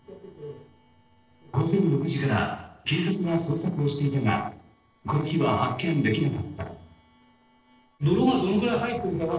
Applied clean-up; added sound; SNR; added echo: neural separator model SepFormer DNS4.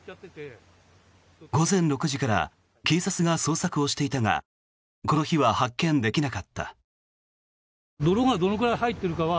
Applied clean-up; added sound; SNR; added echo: none; none; none; none.